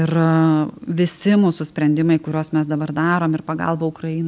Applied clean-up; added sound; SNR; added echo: none; none; none; none.